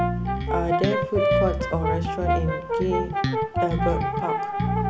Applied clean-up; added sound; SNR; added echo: none; Bass guitar + Brass instrument; -5 dB; none.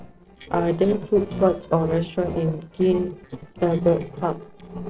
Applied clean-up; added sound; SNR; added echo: neural separator model SepFormer DNS4.